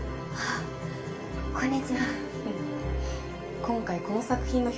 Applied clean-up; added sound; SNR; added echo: none; Telephone; 19 dB; reverberation time 0.2 s.